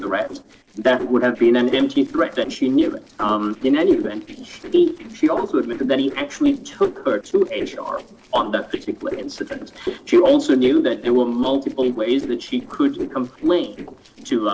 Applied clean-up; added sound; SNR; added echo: neural separator model SepFormer DNS4.